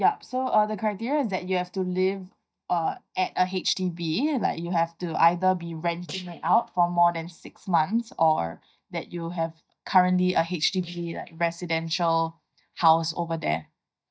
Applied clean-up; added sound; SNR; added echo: neural mask model DeepFilterNet 3.